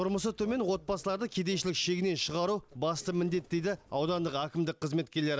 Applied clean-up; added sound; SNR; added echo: none; none; none; none.